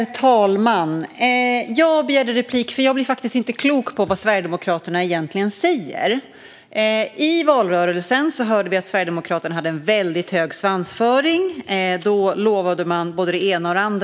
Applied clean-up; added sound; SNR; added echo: none; none; none; none.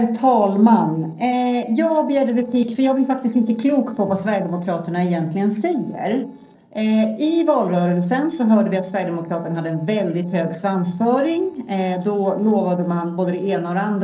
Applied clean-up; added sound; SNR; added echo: neural separator model SepFormer DNS4.